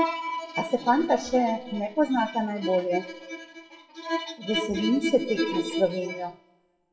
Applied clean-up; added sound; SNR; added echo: classical method WPE with log-MMSE.